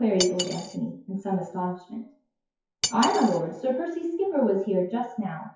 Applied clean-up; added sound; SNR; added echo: classical method WPE with log-MMSE.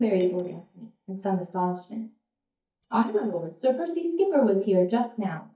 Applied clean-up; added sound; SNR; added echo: neural mask model DeepFilterNet 3.